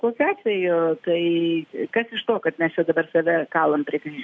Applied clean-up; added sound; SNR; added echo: none; none; none; none.